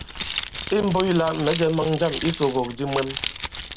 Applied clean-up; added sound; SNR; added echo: none; Keys jangling; 2 dB; none.